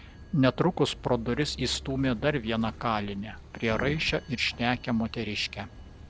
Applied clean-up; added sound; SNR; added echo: none; Sliding door + Car passing by / Idling / Accelerating, revving, vroom; 14 dB; none.